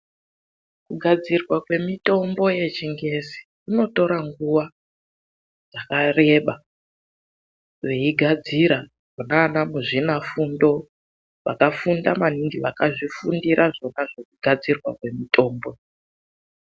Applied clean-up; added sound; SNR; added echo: none; none; none; none.